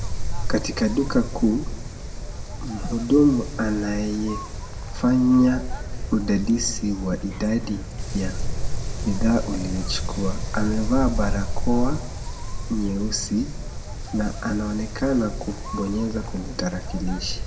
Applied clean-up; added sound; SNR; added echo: none; Wind; 2 dB; reverberation time 1.6 s.